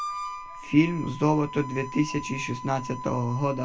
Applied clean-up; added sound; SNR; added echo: none; Harmonica; 11 dB; reverberation time 0.2 s.